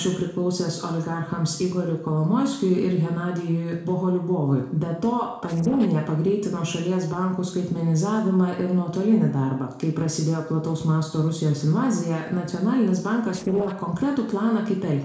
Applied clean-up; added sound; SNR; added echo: neural separator model SepFormer DNS4.